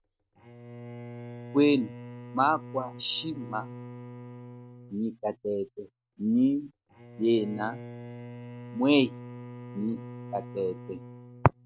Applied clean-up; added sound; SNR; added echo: neural mask model RNNoise.